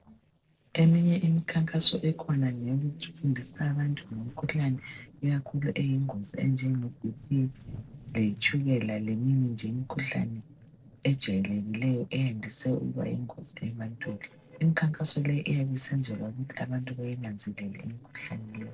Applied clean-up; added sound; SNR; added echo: neural separator model SepFormer DNS4.